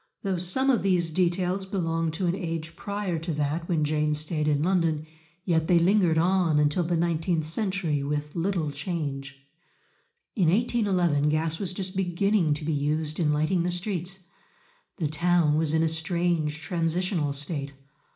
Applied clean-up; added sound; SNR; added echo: none; none; none; reverberation time 0.4 s.